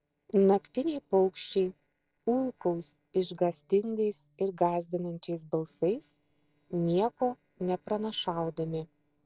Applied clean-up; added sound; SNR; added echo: neural separator model SepFormer DNS4.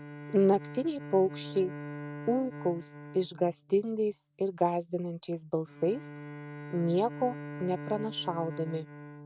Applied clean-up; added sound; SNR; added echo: neural mask model RNNoise.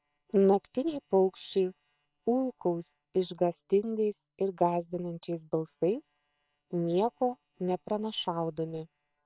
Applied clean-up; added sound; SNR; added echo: neural separator model SepFormer WHAM!.